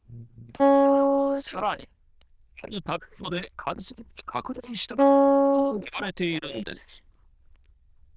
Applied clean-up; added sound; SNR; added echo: neural diffusion model UNIVERSE++.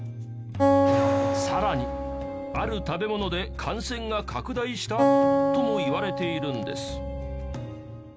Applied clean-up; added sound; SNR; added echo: none; Acoustic guitar; -3 dB; none.